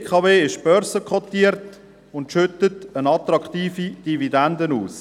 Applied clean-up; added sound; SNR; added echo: none; none; none; none.